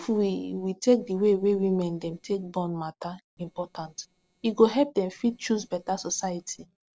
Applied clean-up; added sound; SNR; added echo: neural separator model SepFormer DNS4.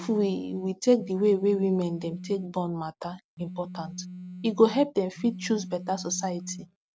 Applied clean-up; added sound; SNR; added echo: none; Telephone; 13 dB; none.